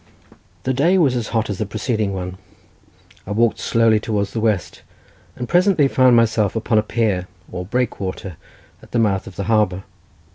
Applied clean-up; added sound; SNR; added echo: none; none; none; none.